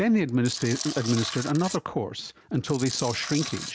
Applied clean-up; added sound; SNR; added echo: none; Tools; 11 dB; none.